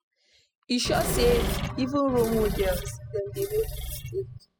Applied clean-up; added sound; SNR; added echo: classical method spectral subtraction.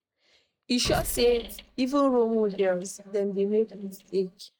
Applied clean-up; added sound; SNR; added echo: neural mask model DeepFilterNet 3.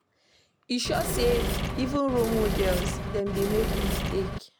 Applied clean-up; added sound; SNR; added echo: none; Engine / Mechanisms; 0 dB; none.